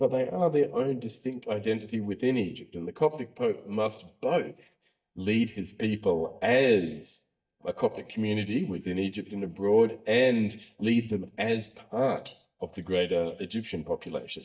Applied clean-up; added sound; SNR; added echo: neural mask model DeepFilterNet 3.